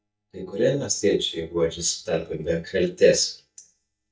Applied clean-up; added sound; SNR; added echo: neural mask model DeepFilterNet 3.